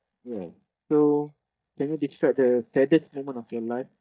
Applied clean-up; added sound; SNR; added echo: neural mask model DeepFilterNet 3.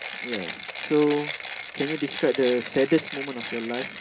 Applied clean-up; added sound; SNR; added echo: none; Mechanisms; 7 dB; reverberation time 0.3 s.